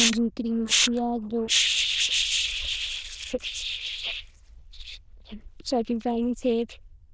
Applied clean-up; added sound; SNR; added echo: neural diffusion model UNIVERSE++.